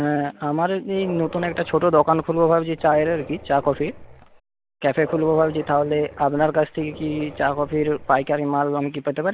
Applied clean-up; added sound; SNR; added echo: none; Dog; 17 dB; none.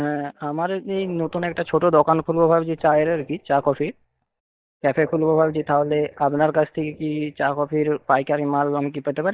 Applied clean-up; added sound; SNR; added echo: neural mask model DeepFilterNet 3.